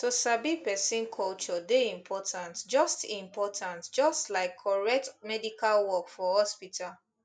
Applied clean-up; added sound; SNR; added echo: none; none; none; none.